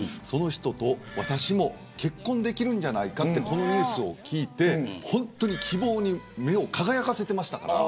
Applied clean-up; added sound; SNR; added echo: none; Wood; 15 dB; none.